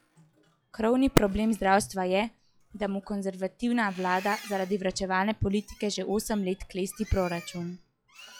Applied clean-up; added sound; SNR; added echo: classical method log-MMSE.